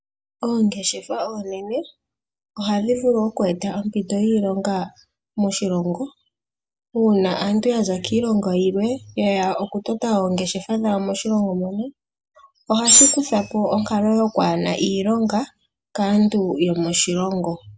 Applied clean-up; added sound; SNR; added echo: none; Animal; -4 dB; none.